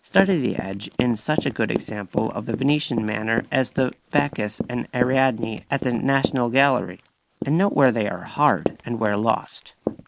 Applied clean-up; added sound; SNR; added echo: neural mask model Resemble Enhance denoiser.